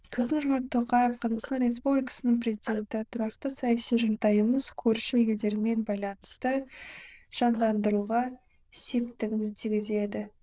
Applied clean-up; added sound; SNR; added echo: neural diffusion model UNIVERSE++.